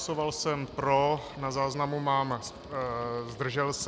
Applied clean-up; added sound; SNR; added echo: none; Computer keyboard + Guitar; 18 dB; none.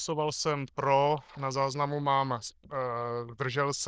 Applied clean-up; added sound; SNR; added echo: neural diffusion model UNIVERSE++.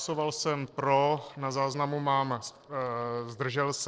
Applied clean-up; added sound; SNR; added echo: neural separator model SepFormer DNS4.